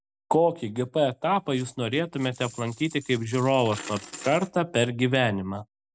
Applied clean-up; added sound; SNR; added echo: none; Coin (dropping); 18 dB; none.